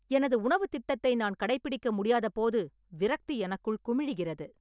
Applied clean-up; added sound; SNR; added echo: none; none; none; none.